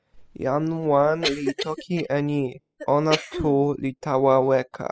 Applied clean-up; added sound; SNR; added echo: classical method spectral subtraction.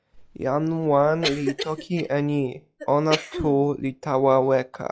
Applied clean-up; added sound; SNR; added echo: classical method log-MMSE.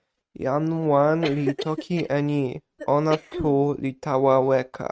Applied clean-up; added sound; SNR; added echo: neural mask model RNNoise.